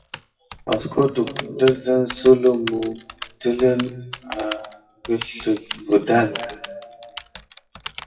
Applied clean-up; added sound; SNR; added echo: classical method WPE with log-MMSE.